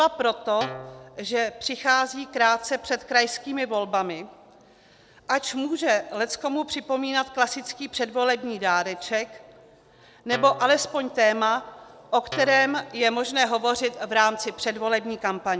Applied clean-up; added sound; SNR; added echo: none; Guitar; 14 dB; none.